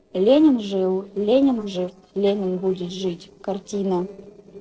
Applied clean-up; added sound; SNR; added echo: neural separator model SepFormer DNS4.